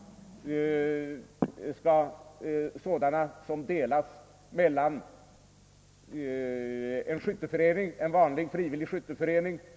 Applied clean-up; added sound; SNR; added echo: none; none; none; none.